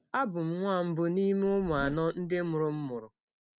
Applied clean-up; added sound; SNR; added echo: none; Zipper (clothing); 15 dB; none.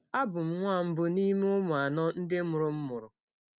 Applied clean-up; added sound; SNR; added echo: none; none; none; none.